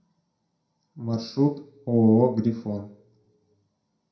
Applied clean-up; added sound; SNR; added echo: none; none; none; reverberation time 0.5 s.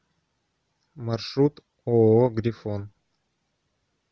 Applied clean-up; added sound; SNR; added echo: none; none; none; none.